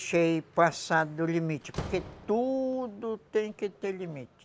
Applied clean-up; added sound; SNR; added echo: none; Slam; 17 dB; none.